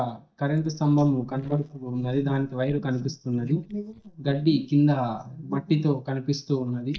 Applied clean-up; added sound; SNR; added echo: neural mask model DeepFilterNet 3.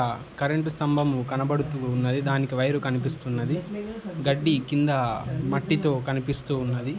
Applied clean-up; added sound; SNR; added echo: none; none; none; none.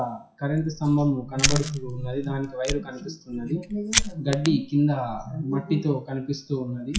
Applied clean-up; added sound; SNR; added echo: classical method WPE with log-MMSE.